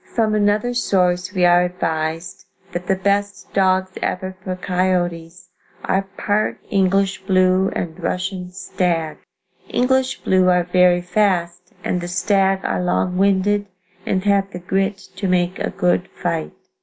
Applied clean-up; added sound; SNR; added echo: none; none; none; none.